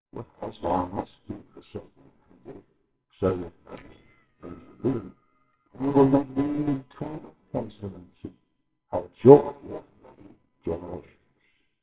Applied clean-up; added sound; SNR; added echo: neural separator model SepFormer WHAMR!.